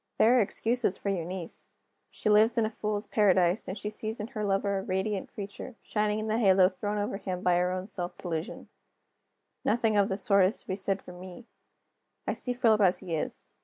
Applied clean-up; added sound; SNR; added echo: none; none; none; none.